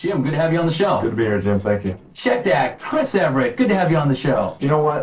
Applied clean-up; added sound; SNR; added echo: neural separator model SepFormer DNS4.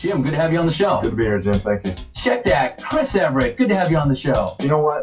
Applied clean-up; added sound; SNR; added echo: classical method WPE with log-MMSE.